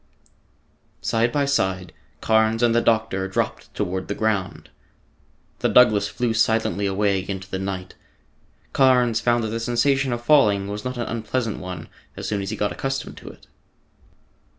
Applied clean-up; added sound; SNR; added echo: none; none; none; none.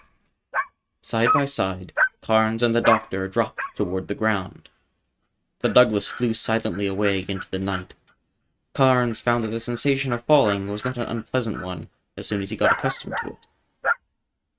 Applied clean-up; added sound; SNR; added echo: neural mask model RNNoise.